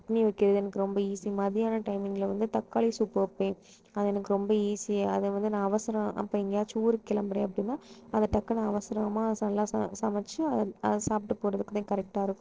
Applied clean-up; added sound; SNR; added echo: neural separator model SepFormer DNS4.